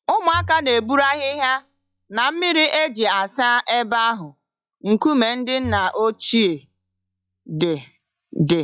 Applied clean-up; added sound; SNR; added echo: classical method log-MMSE.